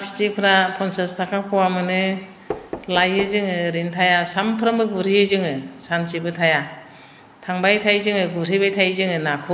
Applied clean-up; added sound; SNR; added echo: none; Knock; 16 dB; none.